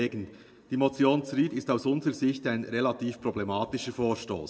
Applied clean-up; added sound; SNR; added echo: none; none; none; reverberation time 0.8 s.